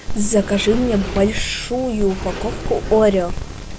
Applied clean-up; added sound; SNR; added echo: none; Sliding door; 11 dB; none.